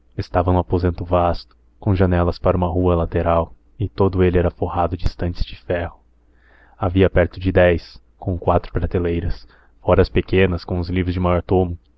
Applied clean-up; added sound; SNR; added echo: none; none; none; none.